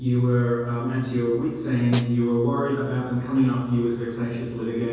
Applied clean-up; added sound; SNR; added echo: none; Snare drum; 15 dB; reverberation time 1.3 s.